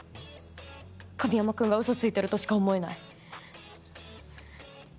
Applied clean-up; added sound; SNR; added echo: none; none; none; none.